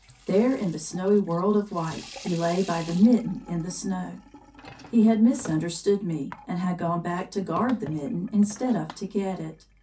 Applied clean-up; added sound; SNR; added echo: none; Sink (filling or washing) / Water tap, faucet; 20 dB; reverberation time 0.3 s.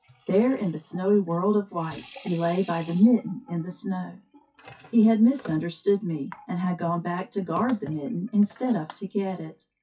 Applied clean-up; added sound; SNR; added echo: classical method WPE with log-MMSE.